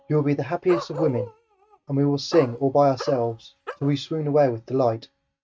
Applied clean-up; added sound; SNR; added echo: neural mask model RNNoise.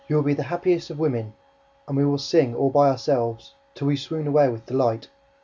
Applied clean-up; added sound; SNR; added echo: none; none; none; none.